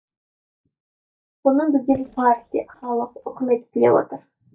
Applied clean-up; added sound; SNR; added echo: neural mask model DeepFilterNet 3.